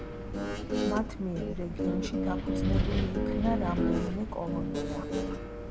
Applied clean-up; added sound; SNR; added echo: none; Guitar + Wind; -4 dB; none.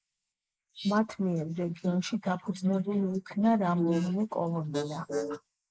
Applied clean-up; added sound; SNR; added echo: neural mask model Resemble Enhance denoiser.